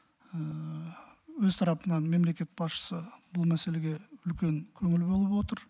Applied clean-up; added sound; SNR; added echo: none; none; none; none.